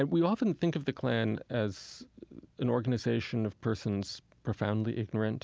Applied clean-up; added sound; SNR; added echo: none; none; none; none.